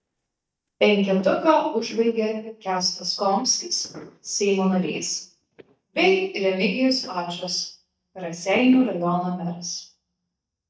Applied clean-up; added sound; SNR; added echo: neural mask model DeepFilterNet 3.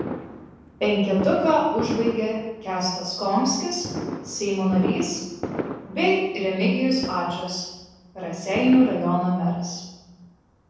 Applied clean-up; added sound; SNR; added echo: none; Fireworks; 10 dB; reverberation time 1.1 s.